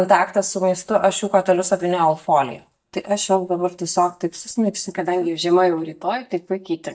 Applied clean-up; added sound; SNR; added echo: neural mask model DeepFilterNet 3.